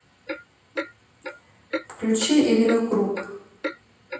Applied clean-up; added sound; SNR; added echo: none; Clock; 10 dB; reverberation time 0.9 s.